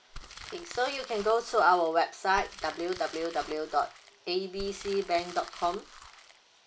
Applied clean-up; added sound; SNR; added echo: none; Crumpling, crinkling; 16 dB; none.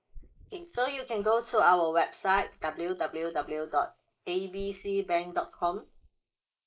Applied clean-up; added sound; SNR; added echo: neural mask model Resemble Enhance denoiser.